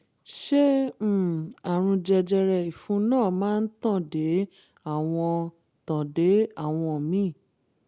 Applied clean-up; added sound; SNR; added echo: none; none; none; none.